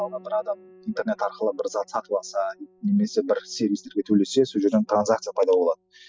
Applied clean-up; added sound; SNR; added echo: classical method spectral subtraction.